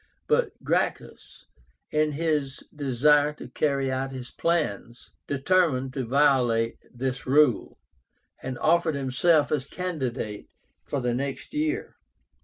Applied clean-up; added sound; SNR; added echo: none; none; none; none.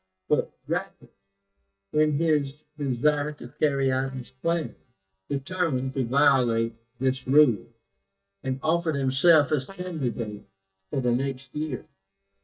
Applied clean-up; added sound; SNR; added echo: neural mask model DeepFilterNet 3.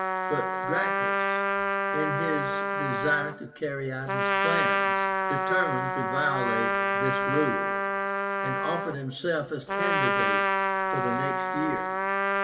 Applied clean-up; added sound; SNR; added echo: none; Trumpet; -5 dB; reverberation time 1.6 s.